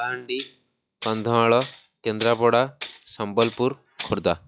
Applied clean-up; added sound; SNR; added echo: classical method log-MMSE.